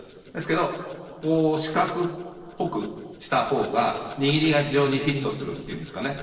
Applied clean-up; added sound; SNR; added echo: neural separator model SepFormer DNS4.